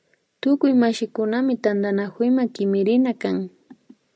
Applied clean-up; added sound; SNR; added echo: none; none; none; none.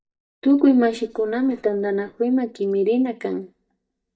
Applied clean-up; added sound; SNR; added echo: neural mask model DeepFilterNet 3.